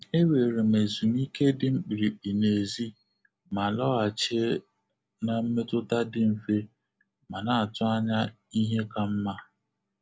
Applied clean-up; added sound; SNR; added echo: none; none; none; none.